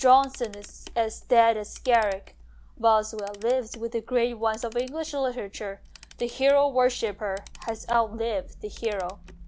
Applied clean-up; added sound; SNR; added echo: none; Camera; 19 dB; none.